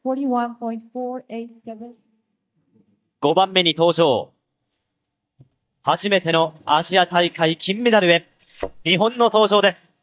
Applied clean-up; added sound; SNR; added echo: neural mask model DeepFilterNet 3.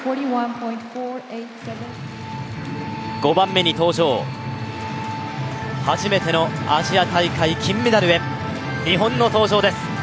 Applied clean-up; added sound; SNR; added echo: none; none; none; none.